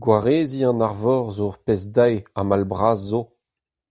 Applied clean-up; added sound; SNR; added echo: none; none; none; none.